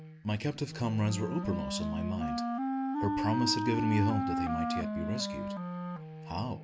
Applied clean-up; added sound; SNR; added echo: none; Wind instrument, woodwind instrument; 0 dB; none.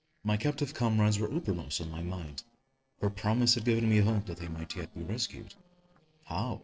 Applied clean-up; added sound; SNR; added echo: neural separator model SepFormer DNS4.